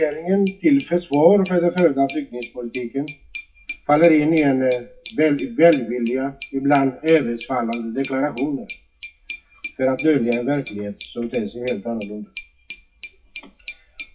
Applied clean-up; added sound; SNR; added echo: classical method WPE with log-MMSE.